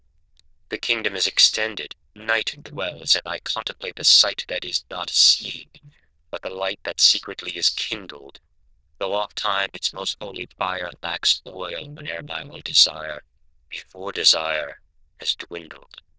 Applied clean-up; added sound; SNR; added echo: neural diffusion model UNIVERSE++.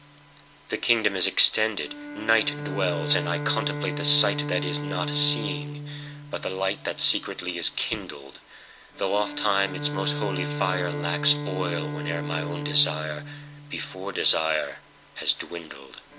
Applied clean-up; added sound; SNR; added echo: none; Bowed string instrument; 9 dB; none.